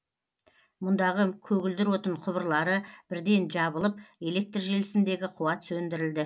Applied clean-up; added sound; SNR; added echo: none; none; none; none.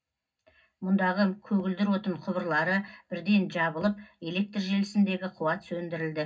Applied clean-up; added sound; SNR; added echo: none; none; none; reverberation time 0.4 s.